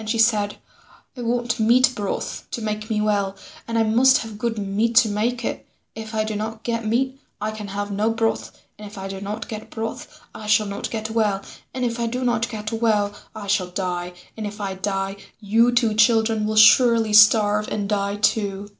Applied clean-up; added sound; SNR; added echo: none; none; none; none.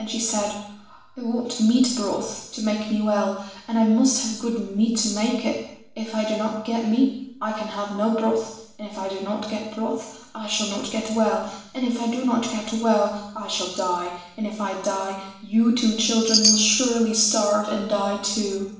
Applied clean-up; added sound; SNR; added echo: none; Chime; 0 dB; reverberation time 0.7 s.